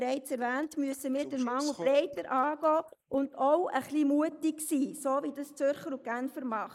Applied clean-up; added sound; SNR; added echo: neural mask model Resemble Enhance denoiser.